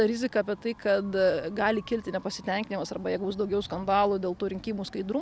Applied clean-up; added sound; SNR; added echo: none; none; none; none.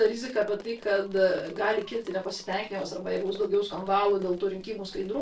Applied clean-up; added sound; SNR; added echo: neural separator model SepFormer DNS4.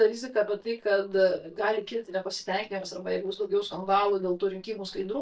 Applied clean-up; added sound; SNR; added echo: neural mask model DeepFilterNet 3.